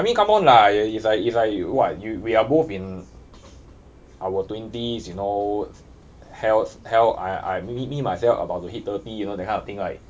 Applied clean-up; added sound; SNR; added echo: none; none; none; none.